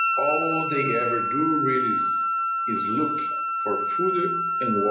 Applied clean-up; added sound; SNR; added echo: none; Wind instrument, woodwind instrument; -3 dB; reverberation time 0.4 s.